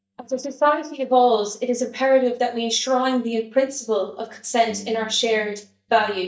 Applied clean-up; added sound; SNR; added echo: neural mask model DeepFilterNet 3.